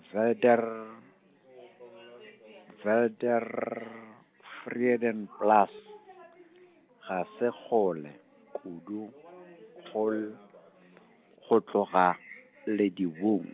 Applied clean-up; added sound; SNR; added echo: none; none; none; none.